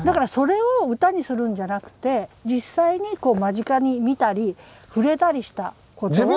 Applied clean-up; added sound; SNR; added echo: none; none; none; none.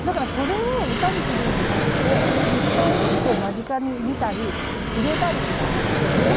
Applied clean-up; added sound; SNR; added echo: none; Fixed-wing aircraft, airplane; -4 dB; none.